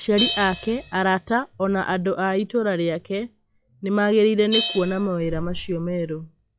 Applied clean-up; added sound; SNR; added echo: classical method log-MMSE.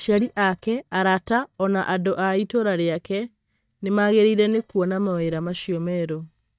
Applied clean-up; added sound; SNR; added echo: neural mask model DeepFilterNet 3.